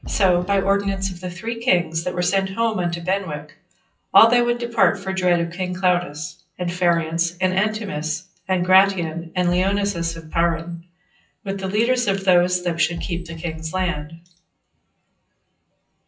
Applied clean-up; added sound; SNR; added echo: classical method WPE with log-MMSE.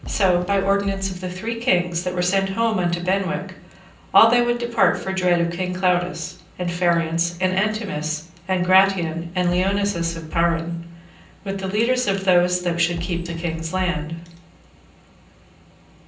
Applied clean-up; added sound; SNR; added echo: none; Fireworks; 10 dB; reverberation time 0.6 s.